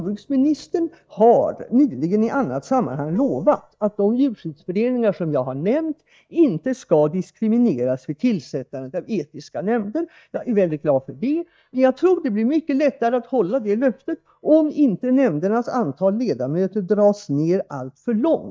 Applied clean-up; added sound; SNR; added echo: neural mask model DeepFilterNet 3.